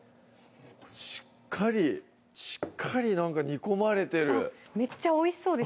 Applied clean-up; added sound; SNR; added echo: none; none; none; none.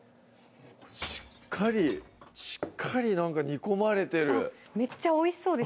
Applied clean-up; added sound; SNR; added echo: none; Shatter / Crushing; 20 dB; none.